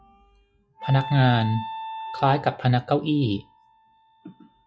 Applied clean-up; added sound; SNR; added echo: classical method log-MMSE.